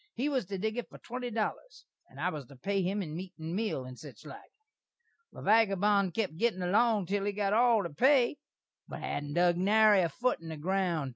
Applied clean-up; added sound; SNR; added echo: none; none; none; none.